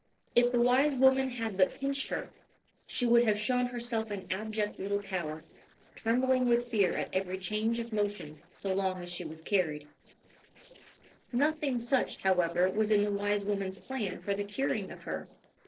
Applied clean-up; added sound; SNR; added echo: neural separator model SepFormer DNS4.